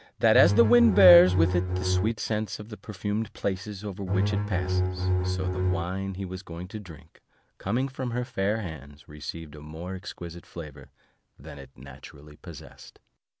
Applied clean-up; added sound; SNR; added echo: none; Bowed string instrument; -2 dB; none.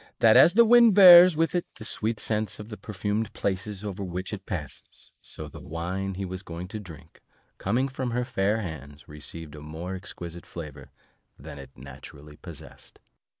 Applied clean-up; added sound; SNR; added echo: neural mask model Resemble Enhance denoiser.